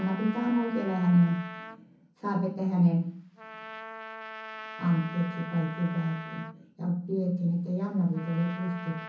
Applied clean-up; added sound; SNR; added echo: none; Trumpet; 14 dB; reverberation time 0.6 s.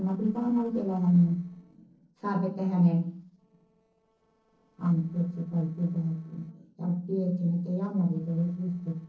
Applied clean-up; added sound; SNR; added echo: neural separator model SepFormer DNS4.